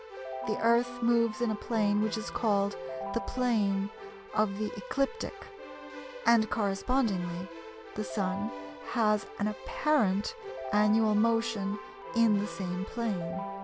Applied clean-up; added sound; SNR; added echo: none; Keyboard (musical); 11 dB; none.